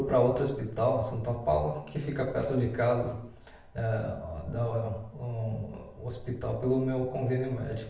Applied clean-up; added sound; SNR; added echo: none; none; none; reverberation time 0.7 s.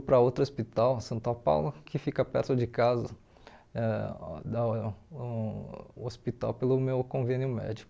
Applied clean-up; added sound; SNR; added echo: none; none; none; none.